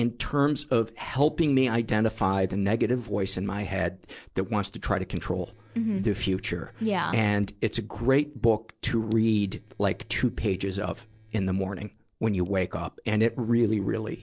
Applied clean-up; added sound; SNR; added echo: neural separator model SepFormer DNS4.